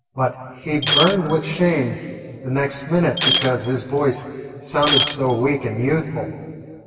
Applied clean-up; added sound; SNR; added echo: none; Shatter; 1 dB; reverberation time 2.4 s.